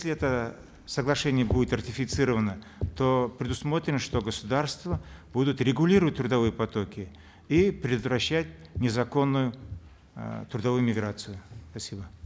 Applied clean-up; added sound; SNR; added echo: none; none; none; none.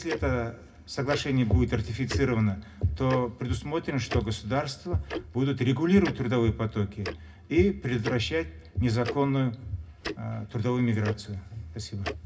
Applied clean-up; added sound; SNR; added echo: none; Tick-tock; 14 dB; reverberation time 0.4 s.